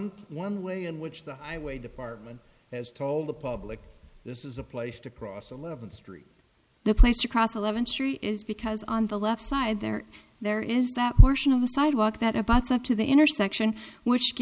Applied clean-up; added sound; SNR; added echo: none; none; none; none.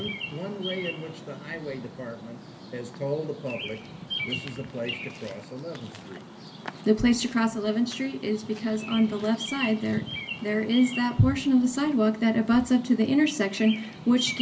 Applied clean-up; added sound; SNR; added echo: none; Bird vocalization, bird call, bird song; 12 dB; reverberation time 0.3 s.